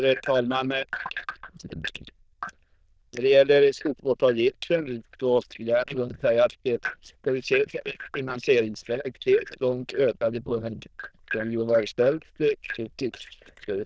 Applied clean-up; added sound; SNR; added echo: neural diffusion model UNIVERSE++.